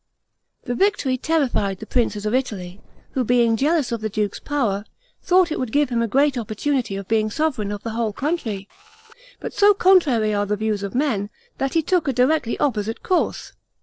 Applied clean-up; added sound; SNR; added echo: neural separator model SepFormer DNS4.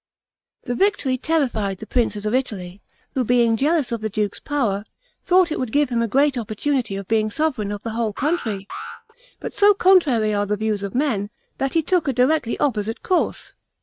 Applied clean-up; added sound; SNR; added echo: neural mask model RNNoise.